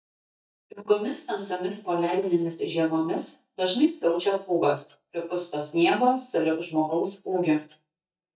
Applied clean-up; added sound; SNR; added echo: neural mask model DeepFilterNet 3.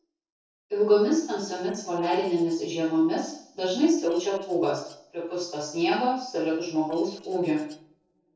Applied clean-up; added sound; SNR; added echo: neural separator model SepFormer DNS4.